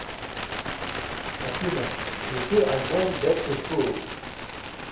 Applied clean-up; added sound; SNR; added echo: none; Bird; 4 dB; reverberation time 0.7 s.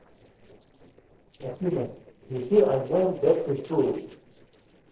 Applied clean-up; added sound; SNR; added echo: neural separator model SepFormer DNS4.